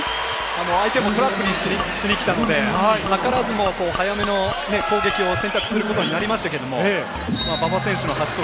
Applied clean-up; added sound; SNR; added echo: none; Gurgling / Liquid; 13 dB; none.